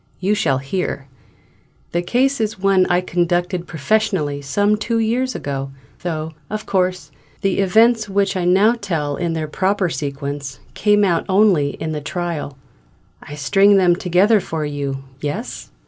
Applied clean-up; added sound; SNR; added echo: none; none; none; none.